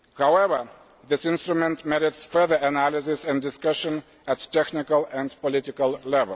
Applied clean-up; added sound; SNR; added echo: none; none; none; none.